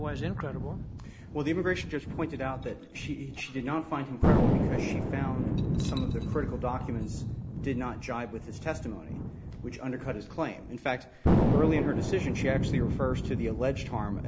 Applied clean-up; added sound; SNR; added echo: none; Thunder; -3 dB; none.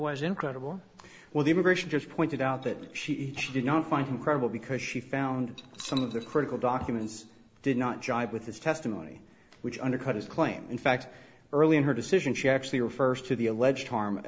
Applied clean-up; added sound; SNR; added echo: none; none; none; none.